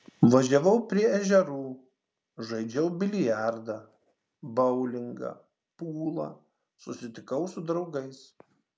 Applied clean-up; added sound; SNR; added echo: none; none; none; none.